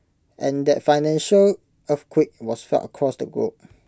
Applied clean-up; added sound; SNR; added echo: none; none; none; none.